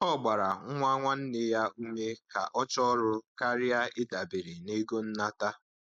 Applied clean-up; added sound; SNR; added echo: neural mask model Resemble Enhance denoiser.